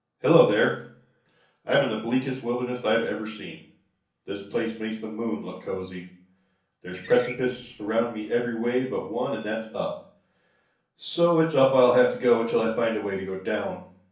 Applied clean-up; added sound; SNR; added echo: none; Screech; 20 dB; reverberation time 0.6 s.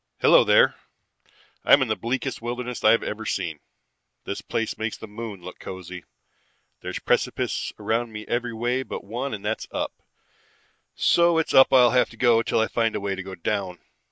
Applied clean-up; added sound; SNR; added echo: none; none; none; none.